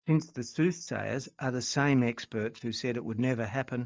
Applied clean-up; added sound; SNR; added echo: neural mask model DeepFilterNet 3.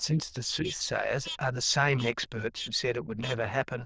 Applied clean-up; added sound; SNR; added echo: neural diffusion model UNIVERSE++.